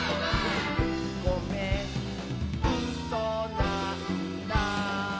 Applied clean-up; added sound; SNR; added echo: none; none; none; none.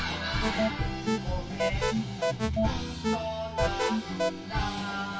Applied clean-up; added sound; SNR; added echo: none; Alarm; -1 dB; reverberation time 0.2 s.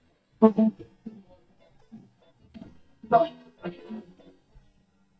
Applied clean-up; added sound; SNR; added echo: neural mask model DeepFilterNet 3.